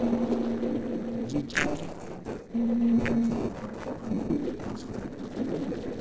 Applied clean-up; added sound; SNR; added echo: neural separator model SepFormer DNS4.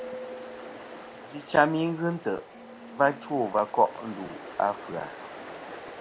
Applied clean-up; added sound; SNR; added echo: none; Ocean; 13 dB; none.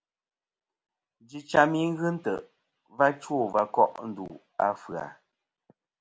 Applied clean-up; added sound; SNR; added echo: none; none; none; none.